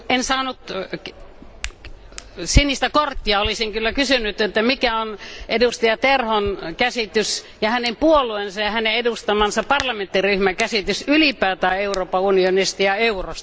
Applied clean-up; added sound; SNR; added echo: none; Hands; 17 dB; none.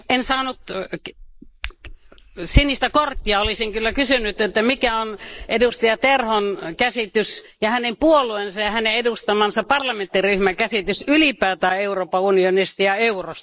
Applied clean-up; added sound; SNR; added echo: neural mask model Resemble Enhance denoiser.